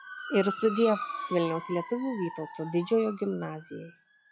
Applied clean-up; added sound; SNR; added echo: classical method log-MMSE.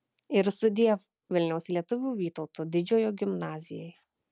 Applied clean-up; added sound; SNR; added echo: none; none; none; none.